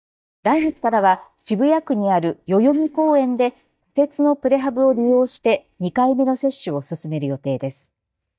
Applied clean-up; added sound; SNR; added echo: neural mask model DeepFilterNet 3.